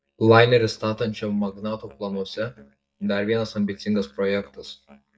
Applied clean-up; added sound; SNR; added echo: neural mask model DeepFilterNet 3.